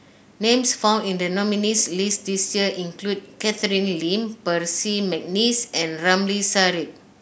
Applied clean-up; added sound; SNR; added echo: none; none; none; none.